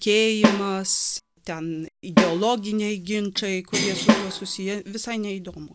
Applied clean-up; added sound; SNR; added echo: none; Snare drum + Bell; 0 dB; none.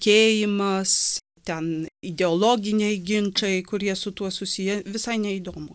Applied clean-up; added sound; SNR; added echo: none; none; none; none.